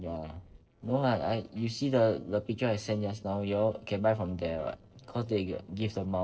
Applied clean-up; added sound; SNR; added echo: neural separator model SepFormer DNS4.